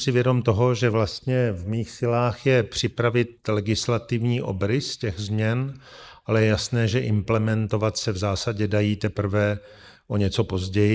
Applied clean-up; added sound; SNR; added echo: neural mask model Resemble Enhance denoiser.